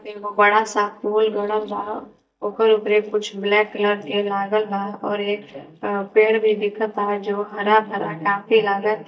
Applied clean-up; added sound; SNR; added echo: neural mask model DeepFilterNet 3.